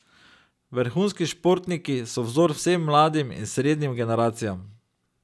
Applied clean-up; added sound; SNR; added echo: none; none; none; none.